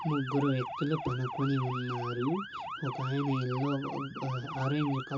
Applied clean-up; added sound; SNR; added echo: none; Motor vehicle (road) / Siren; 8 dB; reverberation time 0.2 s.